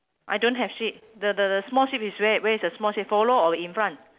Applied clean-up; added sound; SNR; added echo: none; none; none; none.